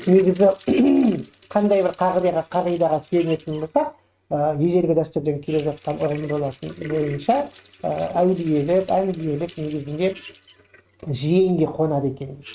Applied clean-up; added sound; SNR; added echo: neural mask model RNNoise.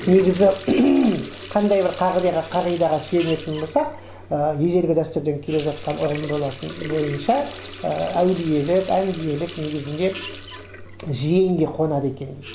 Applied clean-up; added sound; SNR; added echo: none; Water tap, faucet; 16 dB; none.